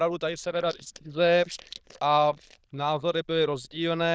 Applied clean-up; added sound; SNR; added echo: neural diffusion model UNIVERSE++.